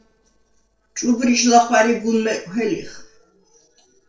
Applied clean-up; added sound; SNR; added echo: neural separator model SepFormer DNS4.